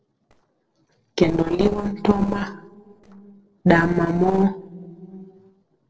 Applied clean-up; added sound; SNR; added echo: neural separator model SepFormer DNS4.